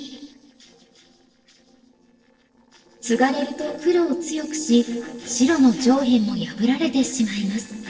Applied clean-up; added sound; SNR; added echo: neural separator model SepFormer DNS4.